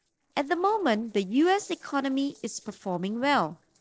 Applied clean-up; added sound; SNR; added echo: neural separator model SepFormer DNS4.